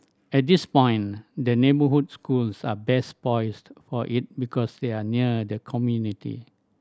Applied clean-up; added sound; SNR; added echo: none; none; none; none.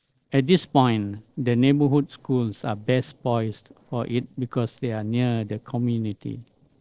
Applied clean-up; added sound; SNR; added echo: neural separator model SepFormer DNS4.